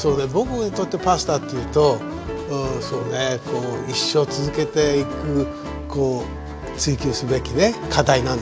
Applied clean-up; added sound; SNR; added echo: none; none; none; none.